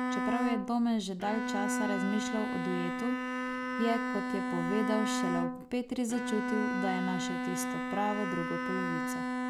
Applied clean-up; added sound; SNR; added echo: none; Bowed string instrument; -1 dB; none.